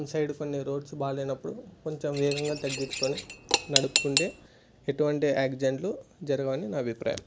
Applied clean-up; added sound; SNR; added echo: none; Cutlery, silverware / Dishes, pots, and pans; 0 dB; none.